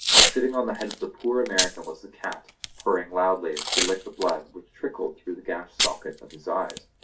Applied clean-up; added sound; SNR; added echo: none; Packing tape, duct tape / Tearing; 0 dB; reverberation time 0.2 s.